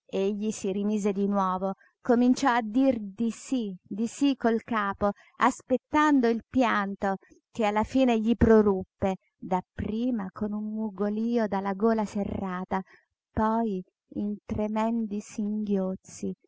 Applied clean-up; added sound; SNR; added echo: none; none; none; none.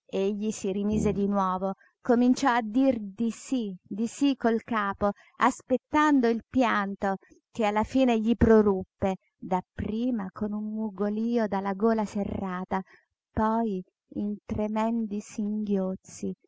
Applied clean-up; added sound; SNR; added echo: none; Brass instrument; 7 dB; none.